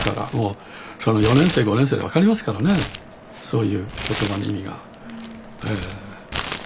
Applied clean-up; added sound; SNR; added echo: none; Crumpling, crinkling; 10 dB; none.